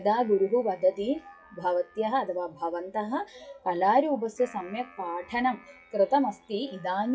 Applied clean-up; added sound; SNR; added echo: classical method WPE with log-MMSE.